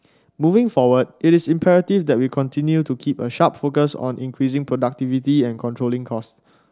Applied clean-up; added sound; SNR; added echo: none; none; none; none.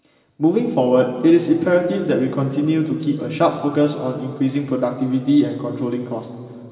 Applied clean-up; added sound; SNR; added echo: none; none; none; reverberation time 2.5 s.